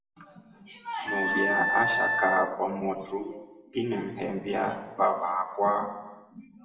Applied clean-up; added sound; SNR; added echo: none; Wind instrument, woodwind instrument; -1 dB; reverberation time 1.0 s.